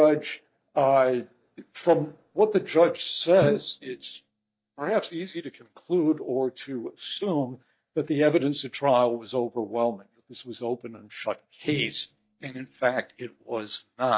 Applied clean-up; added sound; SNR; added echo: neural mask model DeepFilterNet 3.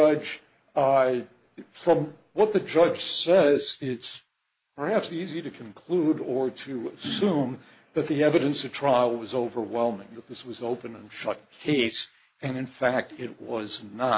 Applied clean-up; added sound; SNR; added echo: neural mask model Resemble Enhance denoiser.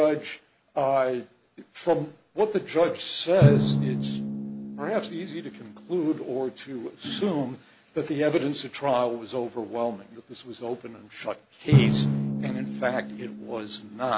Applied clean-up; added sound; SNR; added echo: none; Drum; 1 dB; none.